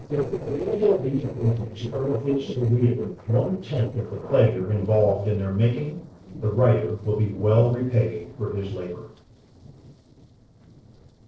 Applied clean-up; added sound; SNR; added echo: neural separator model SepFormer DNS4.